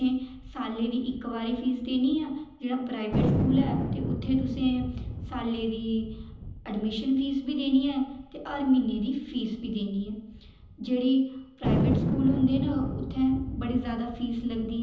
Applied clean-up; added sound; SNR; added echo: none; Thunder; 5 dB; reverberation time 0.9 s.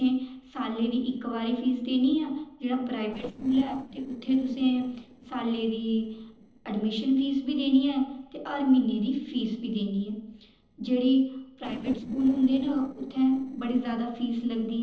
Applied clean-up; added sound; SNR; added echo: neural separator model SepFormer DNS4.